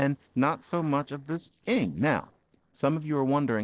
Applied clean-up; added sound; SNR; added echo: neural separator model SepFormer DNS4.